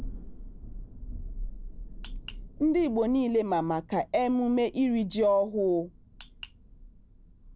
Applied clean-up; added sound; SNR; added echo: none; Thunder; 12 dB; none.